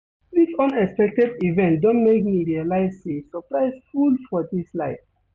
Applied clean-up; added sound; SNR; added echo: none; none; none; none.